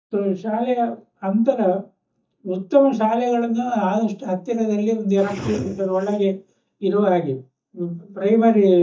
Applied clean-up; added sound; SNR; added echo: neural mask model DeepFilterNet 3.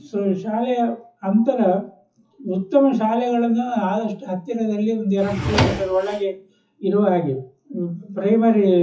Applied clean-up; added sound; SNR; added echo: classical method WPE with log-MMSE.